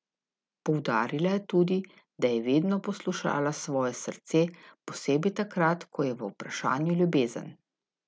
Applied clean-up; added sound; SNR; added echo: none; none; none; none.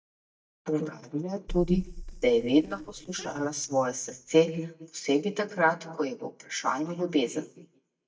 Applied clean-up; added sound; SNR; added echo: neural mask model DeepFilterNet 3.